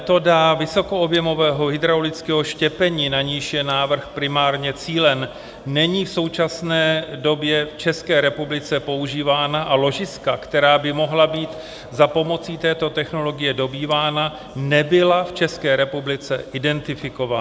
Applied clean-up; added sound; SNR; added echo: none; none; none; none.